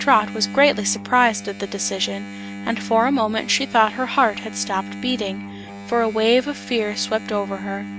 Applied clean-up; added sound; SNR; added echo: none; Engine; 12 dB; none.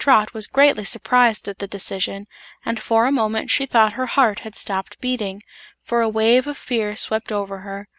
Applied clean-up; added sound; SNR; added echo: none; none; none; none.